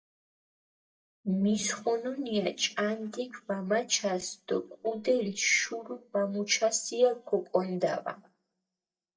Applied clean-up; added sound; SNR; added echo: neural mask model DeepFilterNet 3.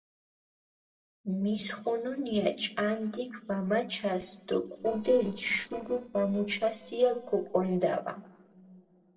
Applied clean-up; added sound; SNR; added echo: neural separator model SepFormer DNS4.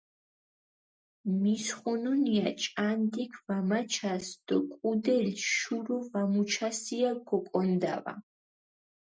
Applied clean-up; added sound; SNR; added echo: none; none; none; none.